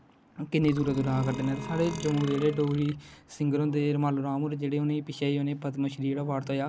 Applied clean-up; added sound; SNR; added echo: none; Bowed string instrument + Burping, eructation; 13 dB; none.